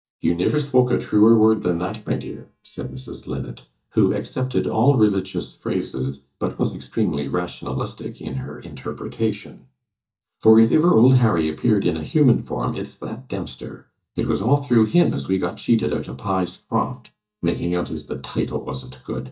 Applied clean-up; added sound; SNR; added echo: neural mask model DeepFilterNet 3.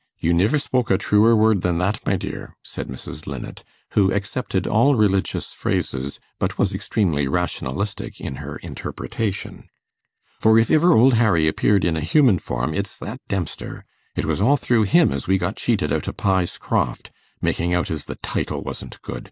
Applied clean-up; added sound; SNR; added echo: none; none; none; none.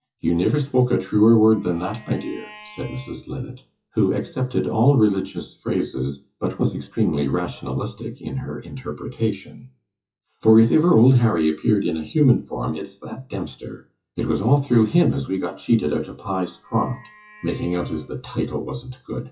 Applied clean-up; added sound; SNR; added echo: classical method WPE with log-MMSE.